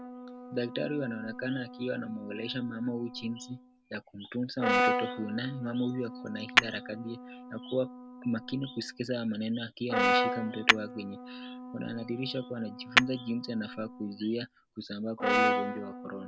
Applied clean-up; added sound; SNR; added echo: none; Brass instrument + Tap / Hammer; -1 dB; none.